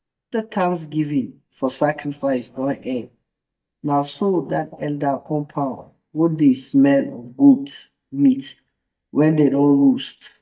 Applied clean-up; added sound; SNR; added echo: neural mask model DeepFilterNet 3.